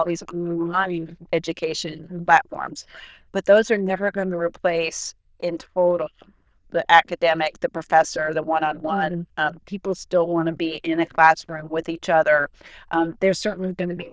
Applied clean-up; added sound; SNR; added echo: neural diffusion model UNIVERSE++.